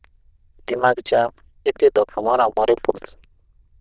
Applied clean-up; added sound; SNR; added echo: neural diffusion model UNIVERSE++.